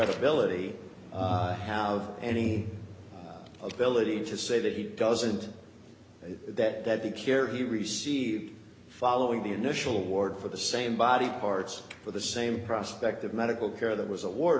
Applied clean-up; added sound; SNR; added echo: none; none; none; none.